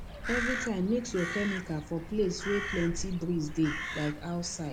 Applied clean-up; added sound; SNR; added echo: none; Crow; 6 dB; none.